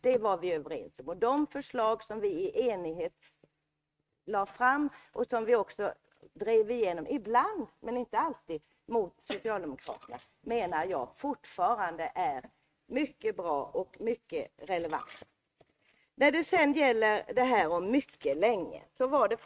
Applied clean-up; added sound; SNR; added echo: neural mask model RNNoise.